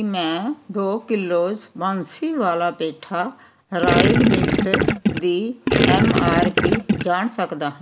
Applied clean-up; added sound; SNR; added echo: none; Gurgling; -5 dB; none.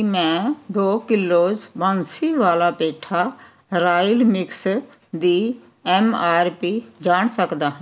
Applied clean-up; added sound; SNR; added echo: none; none; none; none.